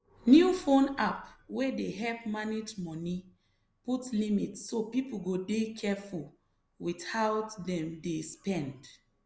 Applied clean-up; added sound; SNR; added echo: none; none; none; none.